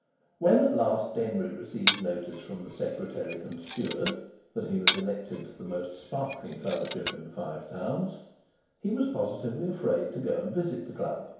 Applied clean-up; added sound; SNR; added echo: none; Glass; 0 dB; reverberation time 1.0 s.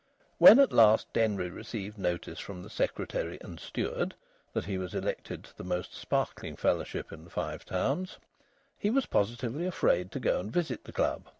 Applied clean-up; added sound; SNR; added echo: none; none; none; none.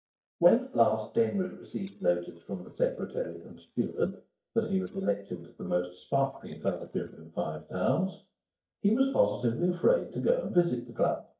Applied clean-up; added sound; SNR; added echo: neural mask model DeepFilterNet 3.